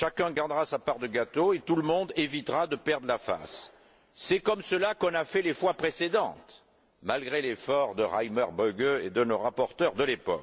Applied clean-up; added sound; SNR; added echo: none; none; none; none.